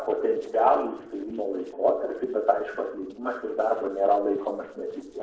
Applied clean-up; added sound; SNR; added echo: neural separator model SepFormer DNS4.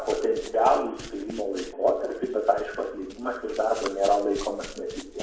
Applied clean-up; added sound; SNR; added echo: none; Run; 16 dB; reverberation time 0.7 s.